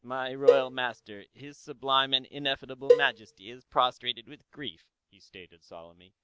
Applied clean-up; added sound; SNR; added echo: none; Cowbell; -4 dB; none.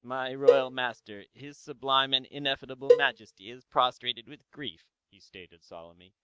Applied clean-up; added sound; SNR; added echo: neural mask model RNNoise.